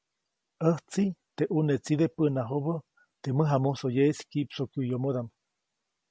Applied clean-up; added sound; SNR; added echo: none; none; none; none.